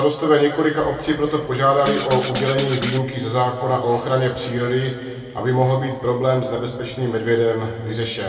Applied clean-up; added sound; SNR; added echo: none; Rattle (instrument); 7 dB; reverberation time 2.3 s.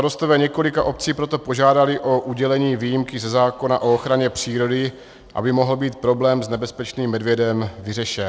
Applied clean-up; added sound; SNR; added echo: none; none; none; none.